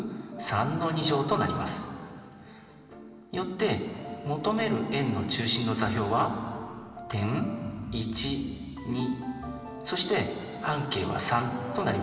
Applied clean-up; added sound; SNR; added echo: none; Animal; 13 dB; reverberation time 2.7 s.